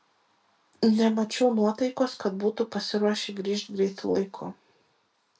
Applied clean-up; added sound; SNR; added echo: none; none; none; none.